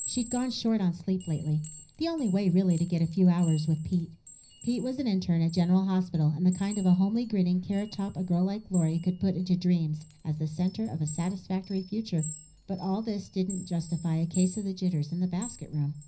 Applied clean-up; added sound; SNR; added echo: none; Chime; 18 dB; reverberation time 0.4 s.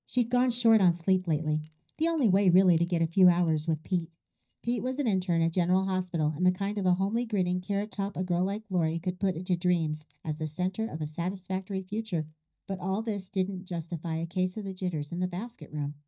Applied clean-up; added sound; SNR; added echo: neural mask model DeepFilterNet 3.